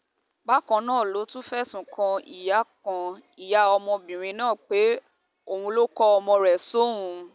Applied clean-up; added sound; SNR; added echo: none; none; none; none.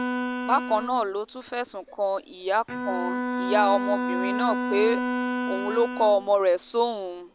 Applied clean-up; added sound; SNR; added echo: none; Bowed string instrument; 4 dB; none.